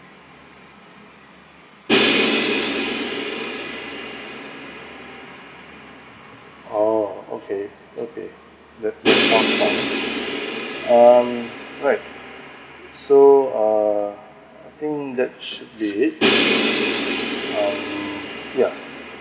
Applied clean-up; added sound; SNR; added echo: none; Crash cymbal; 3 dB; none.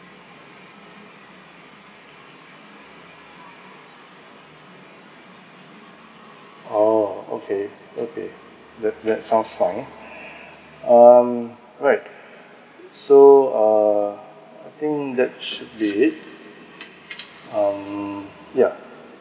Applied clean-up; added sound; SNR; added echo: none; none; none; none.